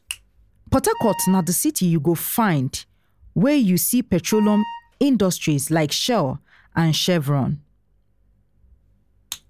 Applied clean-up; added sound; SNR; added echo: none; Wind instrument, woodwind instrument; 13 dB; none.